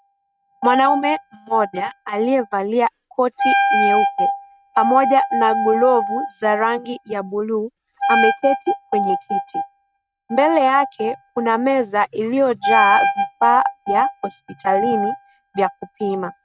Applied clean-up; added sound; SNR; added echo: neural mask model RNNoise.